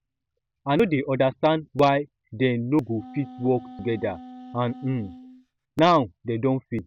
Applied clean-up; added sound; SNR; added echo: none; Wind instrument, woodwind instrument; 18 dB; none.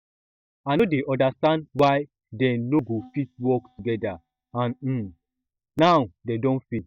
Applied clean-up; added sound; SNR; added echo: neural mask model DeepFilterNet 3.